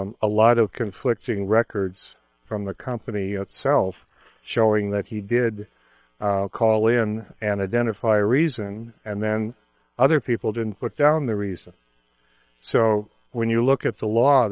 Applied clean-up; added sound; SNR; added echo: neural separator model SepFormer WHAM!.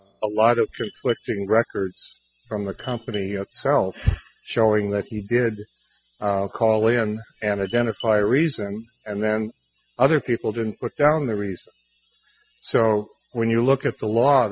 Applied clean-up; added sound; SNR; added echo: classical method spectral subtraction.